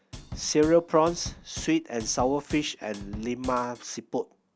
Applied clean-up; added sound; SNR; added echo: none; Drum / Drum kit; 15 dB; none.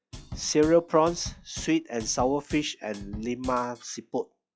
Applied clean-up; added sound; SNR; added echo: classical method log-MMSE.